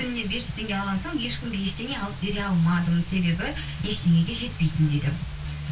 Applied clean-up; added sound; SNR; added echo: none; Water; 18 dB; reverberation time 0.2 s.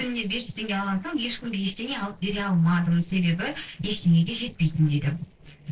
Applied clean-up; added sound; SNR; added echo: neural separator model SepFormer DNS4.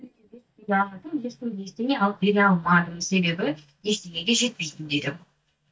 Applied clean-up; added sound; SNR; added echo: neural mask model DeepFilterNet 3.